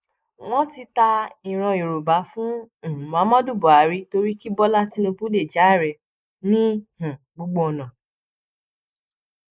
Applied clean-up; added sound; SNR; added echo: neural mask model Resemble Enhance denoiser.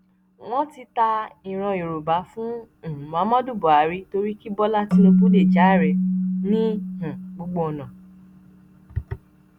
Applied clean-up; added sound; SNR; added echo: none; Keyboard (musical); 0 dB; none.